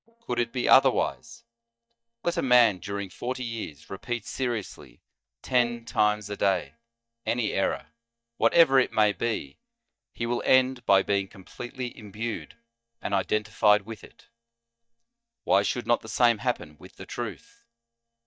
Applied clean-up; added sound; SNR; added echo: neural mask model DeepFilterNet 3.